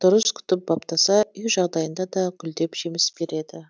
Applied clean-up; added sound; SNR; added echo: none; none; none; none.